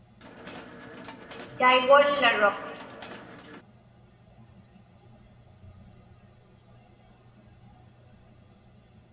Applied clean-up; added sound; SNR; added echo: none; Mechanisms; 15 dB; reverberation time 2.0 s.